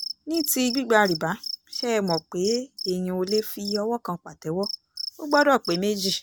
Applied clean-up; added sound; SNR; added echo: none; Cricket; 11 dB; none.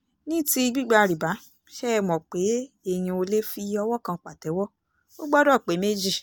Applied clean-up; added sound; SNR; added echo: none; none; none; none.